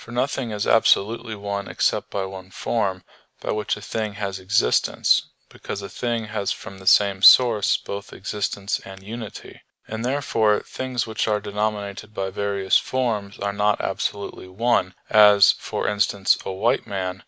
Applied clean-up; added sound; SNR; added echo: none; none; none; none.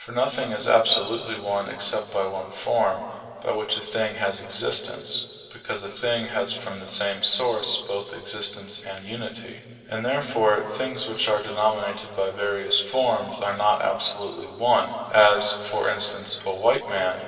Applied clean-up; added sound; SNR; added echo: none; none; none; reverberation time 2.7 s.